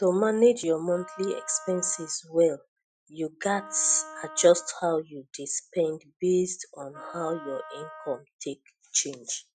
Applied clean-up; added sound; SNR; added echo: classical method Wiener filter.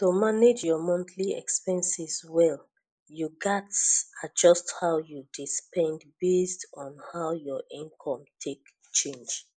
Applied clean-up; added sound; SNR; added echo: neural mask model Resemble Enhance denoiser.